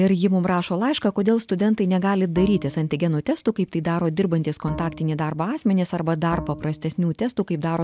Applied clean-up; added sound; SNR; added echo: none; Bowed string instrument; 16 dB; none.